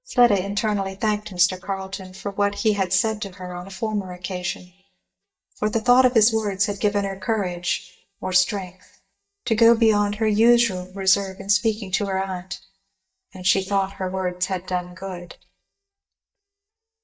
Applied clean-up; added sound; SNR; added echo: neural mask model DeepFilterNet 3.